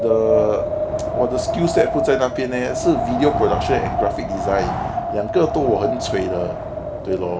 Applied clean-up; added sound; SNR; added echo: none; Wind; 1 dB; none.